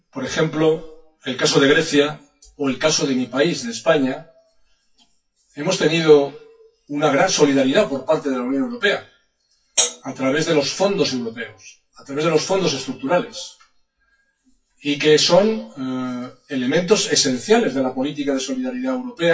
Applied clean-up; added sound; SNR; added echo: classical method WPE with log-MMSE.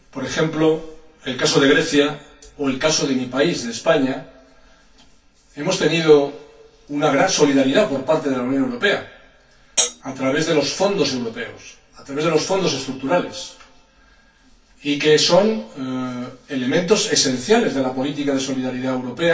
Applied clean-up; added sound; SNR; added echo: none; Hi-hat; 1 dB; reverberation time 0.2 s.